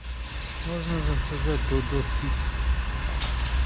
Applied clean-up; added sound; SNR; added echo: none; none; none; none.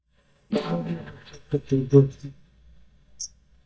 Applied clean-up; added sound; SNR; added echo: neural mask model DeepFilterNet 3.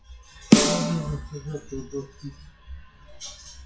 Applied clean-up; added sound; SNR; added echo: classical method WPE with log-MMSE.